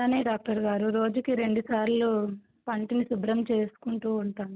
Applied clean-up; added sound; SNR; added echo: none; none; none; none.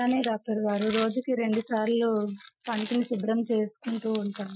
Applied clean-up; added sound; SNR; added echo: classical method Wiener filter.